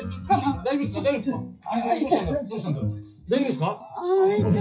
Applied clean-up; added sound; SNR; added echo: classical method WPE with log-MMSE.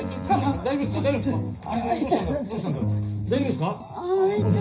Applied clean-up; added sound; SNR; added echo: none; Keyboard (musical); 17 dB; reverberation time 0.4 s.